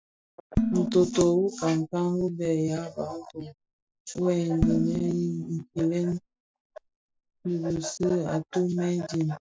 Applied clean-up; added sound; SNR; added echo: classical method Wiener filter.